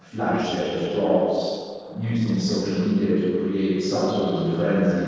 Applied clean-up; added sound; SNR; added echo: neural separator model SepFormer DNS4.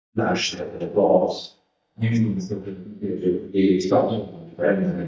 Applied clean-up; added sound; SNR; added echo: neural mask model DeepFilterNet 3.